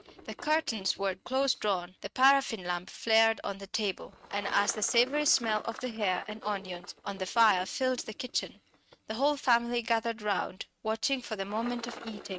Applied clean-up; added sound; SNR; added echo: neural mask model RNNoise.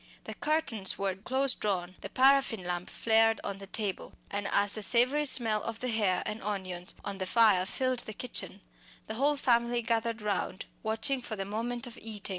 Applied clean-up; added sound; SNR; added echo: none; none; none; none.